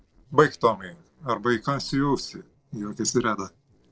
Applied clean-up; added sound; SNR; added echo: neural separator model SepFormer DNS4.